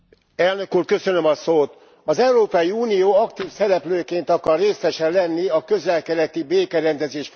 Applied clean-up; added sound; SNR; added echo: none; none; none; none.